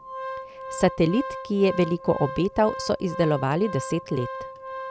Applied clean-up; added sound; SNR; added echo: none; Organ; 10 dB; none.